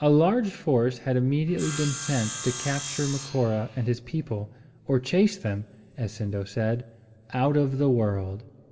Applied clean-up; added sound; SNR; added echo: none; Sawing; 10 dB; reverberation time 1.6 s.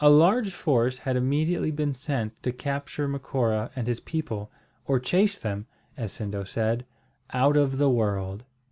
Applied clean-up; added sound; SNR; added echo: none; none; none; none.